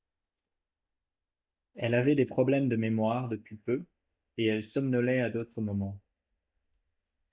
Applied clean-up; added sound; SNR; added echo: neural mask model DeepFilterNet 3.